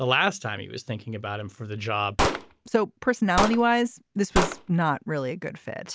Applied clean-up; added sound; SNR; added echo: none; Gunshot, gunfire; 3 dB; none.